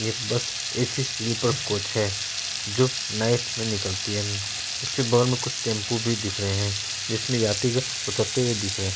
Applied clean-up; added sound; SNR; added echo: none; Water tap, faucet / Liquid; 3 dB; none.